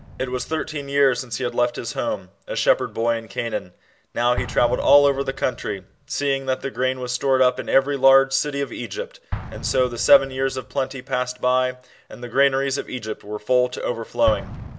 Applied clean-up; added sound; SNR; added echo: none; Explosion; 16 dB; none.